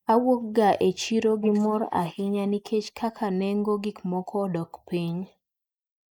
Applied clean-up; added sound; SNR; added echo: neural mask model Resemble Enhance denoiser.